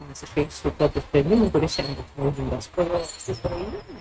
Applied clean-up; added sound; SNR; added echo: neural mask model RNNoise.